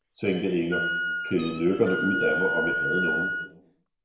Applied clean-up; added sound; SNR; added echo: none; Wind instrument, woodwind instrument; 2 dB; reverberation time 0.9 s.